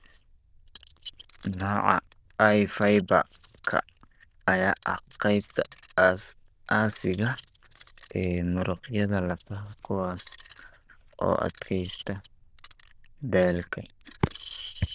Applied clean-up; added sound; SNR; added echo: neural diffusion model UNIVERSE++.